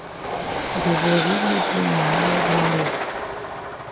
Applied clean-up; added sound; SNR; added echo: none; Train; -2 dB; none.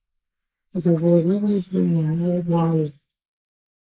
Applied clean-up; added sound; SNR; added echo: neural mask model Resemble Enhance denoiser.